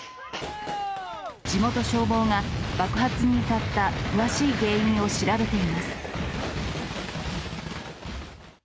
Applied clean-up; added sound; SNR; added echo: none; none; none; none.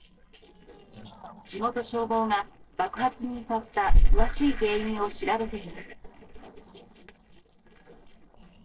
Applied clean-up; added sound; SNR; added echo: neural separator model SepFormer DNS4.